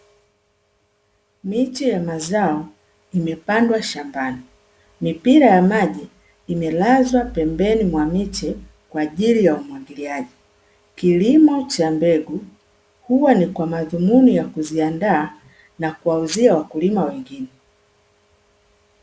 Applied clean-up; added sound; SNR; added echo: none; none; none; none.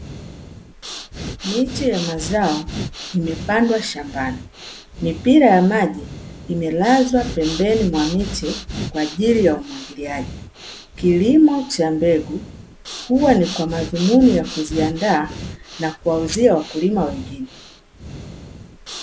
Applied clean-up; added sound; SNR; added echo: none; Breathing; 13 dB; none.